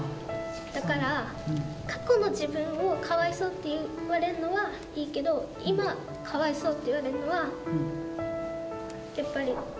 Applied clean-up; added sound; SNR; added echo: none; Thunder; 18 dB; none.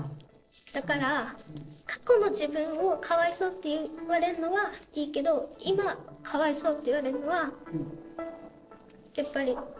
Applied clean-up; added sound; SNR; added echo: neural separator model SepFormer DNS4.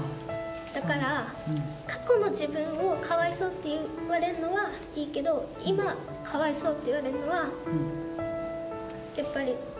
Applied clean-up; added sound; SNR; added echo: none; none; none; none.